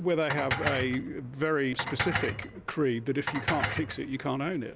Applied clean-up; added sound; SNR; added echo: none; Dishes, pots, and pans; 4 dB; none.